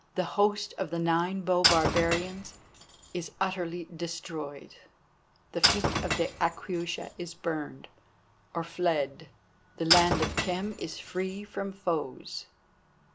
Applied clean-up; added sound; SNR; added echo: none; Shatter / Crushing; 1 dB; none.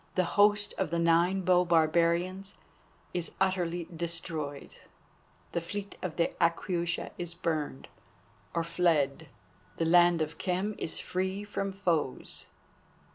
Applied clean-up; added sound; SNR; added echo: none; none; none; none.